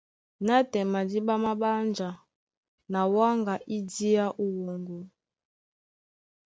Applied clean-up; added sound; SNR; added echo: none; none; none; none.